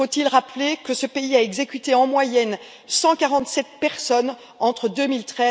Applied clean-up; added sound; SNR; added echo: none; none; none; none.